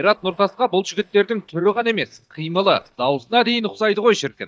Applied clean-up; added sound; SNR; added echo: neural mask model DeepFilterNet 3.